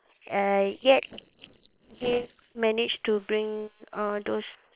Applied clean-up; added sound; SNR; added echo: neural separator model SepFormer WHAM!.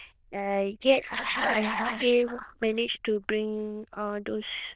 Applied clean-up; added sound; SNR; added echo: neural diffusion model UNIVERSE++.